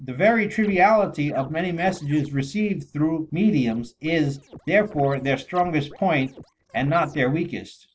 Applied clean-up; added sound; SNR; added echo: neural separator model SepFormer DNS4.